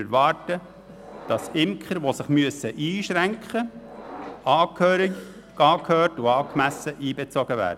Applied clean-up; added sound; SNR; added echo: none; Subway, metro, underground; 19 dB; none.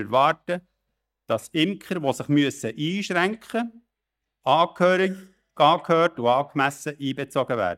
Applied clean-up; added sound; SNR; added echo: neural mask model DeepFilterNet 3.